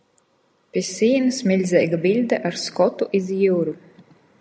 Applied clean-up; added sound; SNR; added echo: none; none; none; none.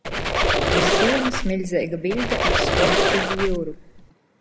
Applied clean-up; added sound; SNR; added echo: none; Squeak; -5 dB; none.